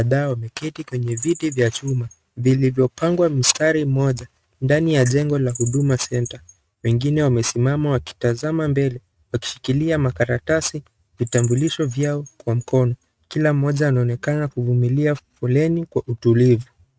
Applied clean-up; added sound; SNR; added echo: neural mask model RNNoise.